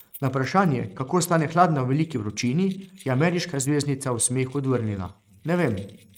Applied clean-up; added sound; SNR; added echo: neural mask model RNNoise.